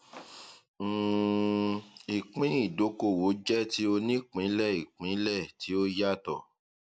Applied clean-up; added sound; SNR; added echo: none; none; none; none.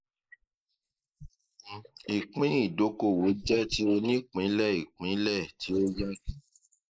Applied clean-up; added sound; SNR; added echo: neural mask model Resemble Enhance denoiser.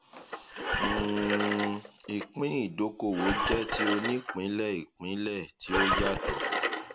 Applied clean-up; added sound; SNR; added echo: none; Engine; 1 dB; none.